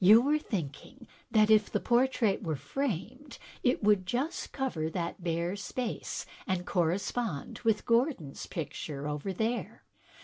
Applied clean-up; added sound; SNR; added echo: none; none; none; none.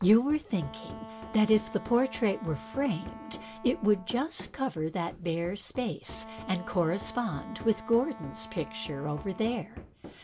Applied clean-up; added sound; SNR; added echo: none; Wind instrument, woodwind instrument + Run; 15 dB; none.